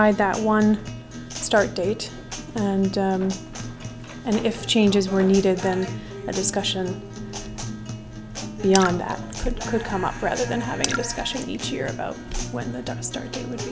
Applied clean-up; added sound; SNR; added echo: none; Raindrop / Splash, splatter + Guitar; 10 dB; none.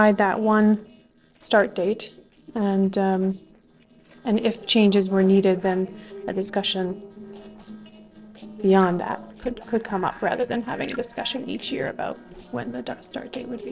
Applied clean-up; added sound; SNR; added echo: neural separator model SepFormer DNS4.